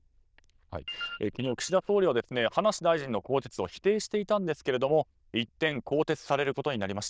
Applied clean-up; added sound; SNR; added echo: neural diffusion model UNIVERSE++.